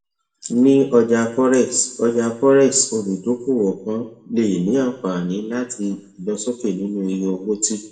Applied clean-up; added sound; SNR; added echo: none; none; none; reverberation time 0.6 s.